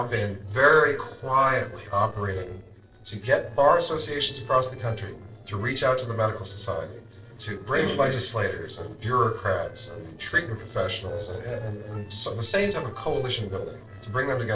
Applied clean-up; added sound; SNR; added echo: neural separator model SepFormer DNS4.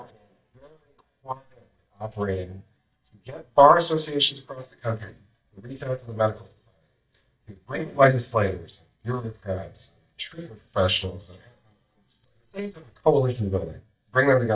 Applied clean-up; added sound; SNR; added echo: neural mask model DeepFilterNet 3.